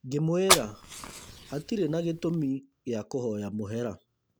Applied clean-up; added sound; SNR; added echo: none; Fire; 0 dB; none.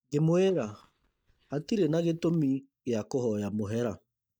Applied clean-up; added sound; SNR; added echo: neural mask model DeepFilterNet 3.